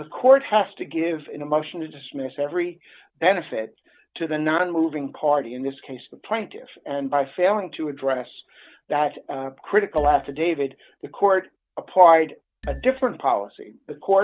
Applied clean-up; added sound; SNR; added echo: none; Marimba, xylophone; 12 dB; none.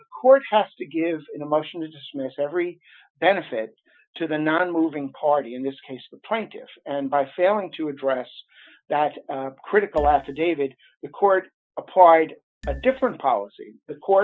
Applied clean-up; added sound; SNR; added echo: classical method Wiener filter.